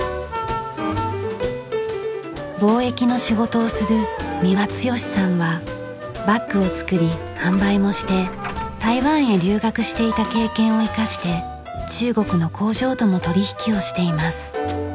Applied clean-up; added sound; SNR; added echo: none; Coin (dropping); 16 dB; none.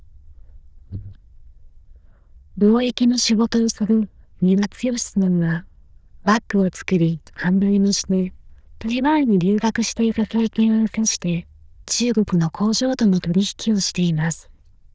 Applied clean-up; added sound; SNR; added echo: neural diffusion model UNIVERSE++.